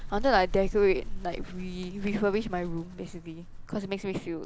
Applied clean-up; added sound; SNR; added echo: none; Bird; 7 dB; none.